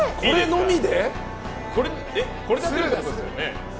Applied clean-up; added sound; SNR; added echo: none; none; none; none.